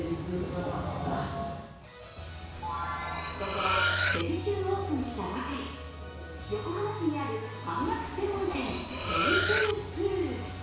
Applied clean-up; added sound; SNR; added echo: none; Cutlery, silverware; -1 dB; reverberation time 1.1 s.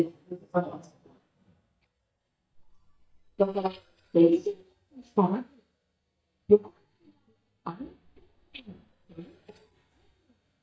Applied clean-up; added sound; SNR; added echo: neural mask model DeepFilterNet 3.